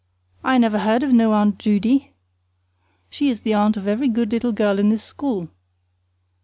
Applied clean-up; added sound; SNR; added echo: none; none; none; none.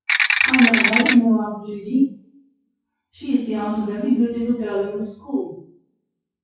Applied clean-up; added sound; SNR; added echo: classical method WPE with log-MMSE.